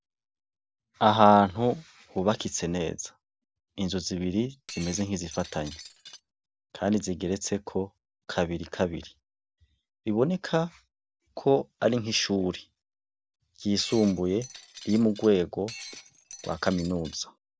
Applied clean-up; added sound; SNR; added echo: none; Shatter; 17 dB; none.